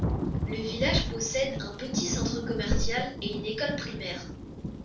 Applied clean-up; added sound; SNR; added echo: none; Thunder / Rain; 1 dB; reverberation time 0.3 s.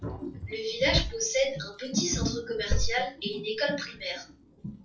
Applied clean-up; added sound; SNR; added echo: classical method WPE with log-MMSE.